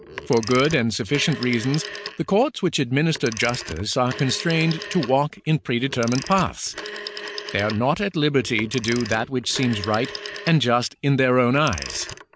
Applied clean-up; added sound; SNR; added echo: none; Telephone; 13 dB; none.